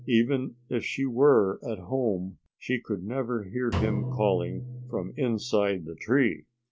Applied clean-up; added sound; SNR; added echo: none; Drum; 11 dB; none.